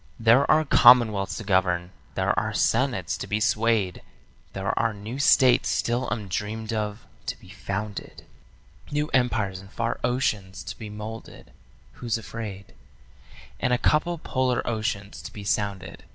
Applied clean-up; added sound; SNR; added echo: none; none; none; none.